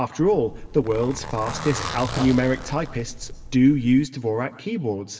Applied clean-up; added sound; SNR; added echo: none; Zipper (clothing); 11 dB; reverberation time 2.8 s.